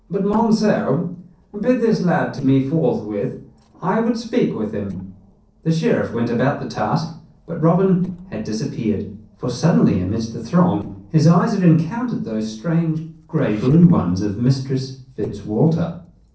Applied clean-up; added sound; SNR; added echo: neural separator model SepFormer DNS4.